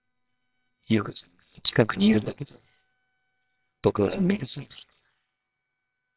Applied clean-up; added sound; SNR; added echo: neural separator model SepFormer WHAMR!.